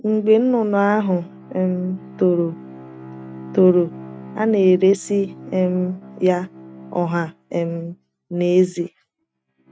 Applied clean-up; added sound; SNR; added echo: neural mask model RNNoise.